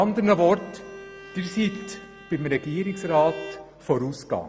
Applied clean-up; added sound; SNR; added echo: none; Bowed string instrument; 17 dB; none.